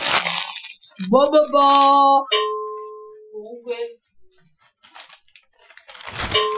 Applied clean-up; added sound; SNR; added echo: classical method Wiener filter.